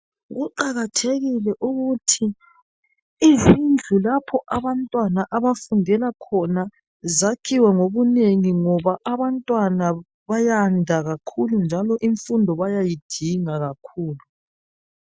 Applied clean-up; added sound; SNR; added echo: none; none; none; none.